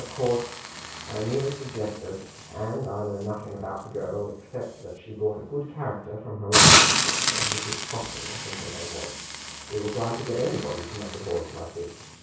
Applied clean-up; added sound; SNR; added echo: none; Hiss; -4 dB; reverberation time 0.6 s.